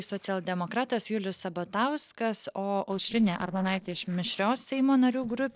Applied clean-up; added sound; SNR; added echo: neural separator model SepFormer DNS4.